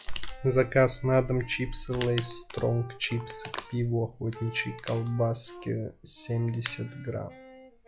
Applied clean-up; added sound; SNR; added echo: classical method log-MMSE.